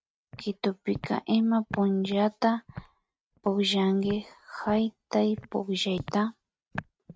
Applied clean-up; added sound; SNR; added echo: neural mask model RNNoise.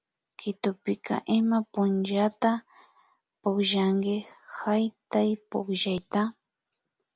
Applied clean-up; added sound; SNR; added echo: none; none; none; none.